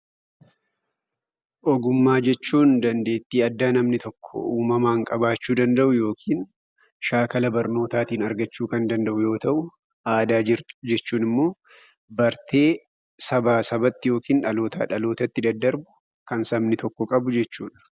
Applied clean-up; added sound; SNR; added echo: none; none; none; none.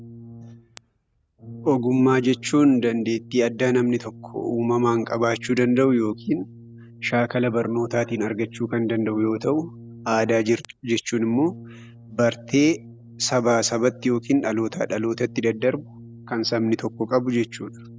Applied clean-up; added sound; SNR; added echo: none; Brass instrument; 19 dB; none.